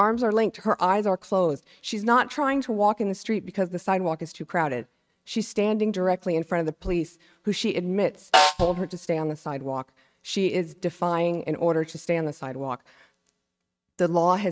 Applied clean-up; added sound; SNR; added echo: neural mask model RNNoise.